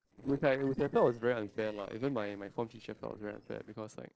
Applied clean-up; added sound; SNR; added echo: neural separator model SepFormer DNS4.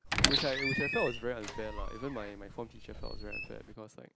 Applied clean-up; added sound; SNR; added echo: none; Squeak; -3 dB; none.